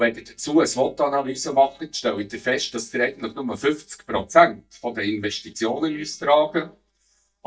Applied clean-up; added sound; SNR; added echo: neural mask model DeepFilterNet 3.